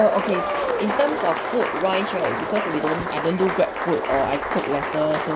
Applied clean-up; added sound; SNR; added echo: none; Applause; 3 dB; none.